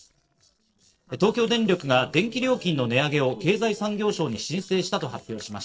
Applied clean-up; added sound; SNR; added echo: neural separator model SepFormer DNS4.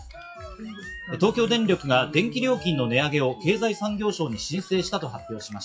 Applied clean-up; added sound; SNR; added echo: classical method WPE with log-MMSE.